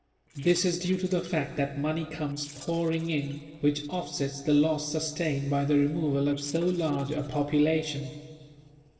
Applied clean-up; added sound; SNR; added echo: neural separator model SepFormer DNS4.